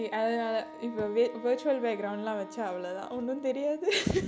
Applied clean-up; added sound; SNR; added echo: none; Wind instrument, woodwind instrument; 16 dB; none.